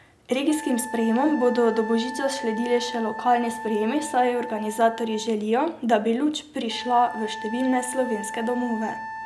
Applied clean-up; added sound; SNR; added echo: none; Wind instrument, woodwind instrument; 12 dB; none.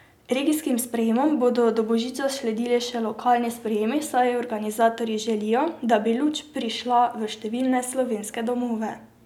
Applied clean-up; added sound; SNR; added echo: none; none; none; none.